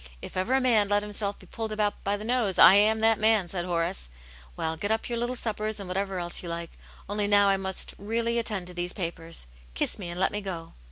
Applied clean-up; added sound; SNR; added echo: none; none; none; none.